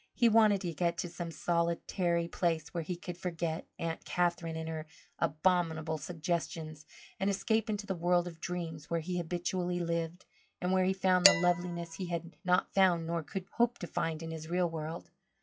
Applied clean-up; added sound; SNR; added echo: classical method log-MMSE.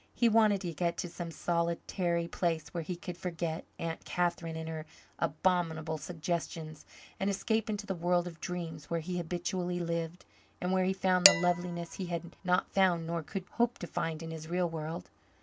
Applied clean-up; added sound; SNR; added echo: none; Dishes, pots, and pans; 2 dB; none.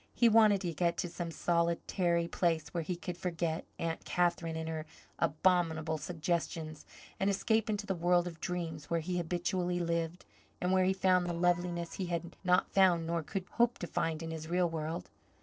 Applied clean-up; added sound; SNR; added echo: neural separator model SepFormer DNS4.